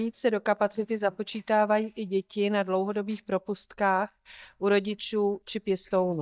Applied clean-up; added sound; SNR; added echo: neural mask model DeepFilterNet 3.